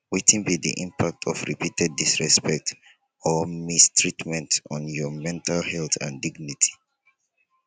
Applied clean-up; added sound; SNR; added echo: none; none; none; none.